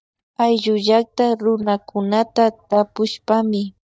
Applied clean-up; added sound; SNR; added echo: neural mask model DeepFilterNet 3.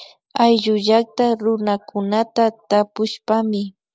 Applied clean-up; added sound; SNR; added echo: none; none; none; none.